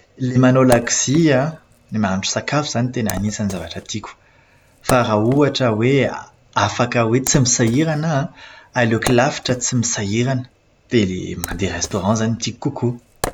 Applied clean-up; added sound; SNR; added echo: none; Wood; 16 dB; none.